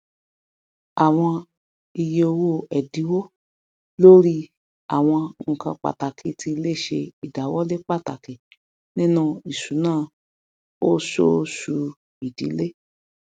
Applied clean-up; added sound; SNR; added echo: none; none; none; none.